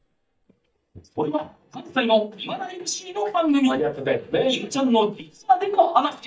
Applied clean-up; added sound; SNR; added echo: neural mask model DeepFilterNet 3.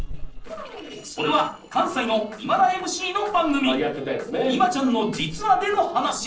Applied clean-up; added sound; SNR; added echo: neural separator model SepFormer DNS4.